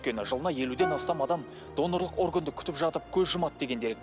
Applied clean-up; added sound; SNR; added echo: none; Plucked string instrument; 9 dB; none.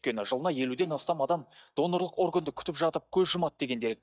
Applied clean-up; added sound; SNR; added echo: neural mask model DeepFilterNet 3.